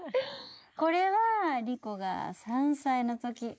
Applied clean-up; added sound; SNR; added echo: neural mask model Resemble Enhance denoiser.